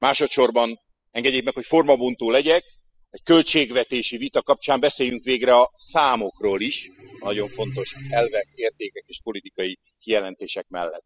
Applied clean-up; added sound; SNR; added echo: classical method spectral subtraction.